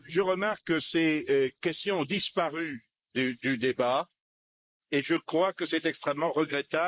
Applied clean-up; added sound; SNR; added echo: neural mask model Resemble Enhance denoiser.